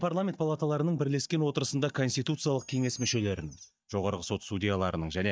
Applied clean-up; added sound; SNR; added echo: neural mask model DeepFilterNet 3.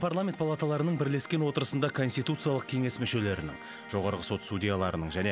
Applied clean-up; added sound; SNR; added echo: none; none; none; none.